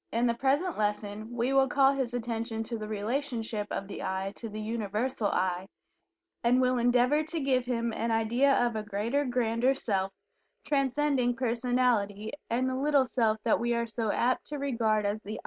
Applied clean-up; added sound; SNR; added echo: none; none; none; none.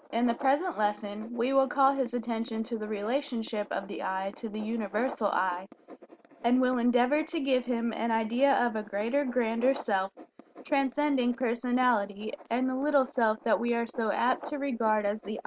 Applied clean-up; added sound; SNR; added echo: none; Writing; 20 dB; none.